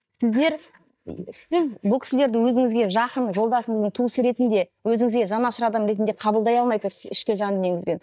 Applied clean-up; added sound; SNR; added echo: neural mask model DeepFilterNet 3.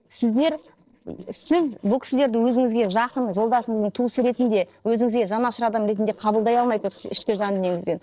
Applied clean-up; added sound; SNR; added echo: neural separator model SepFormer DNS4.